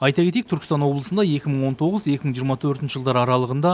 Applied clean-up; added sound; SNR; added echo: none; none; none; none.